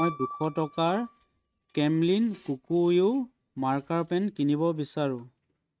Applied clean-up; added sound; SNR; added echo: neural mask model RNNoise.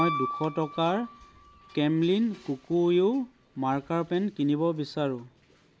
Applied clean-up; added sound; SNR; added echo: none; Piano; 13 dB; none.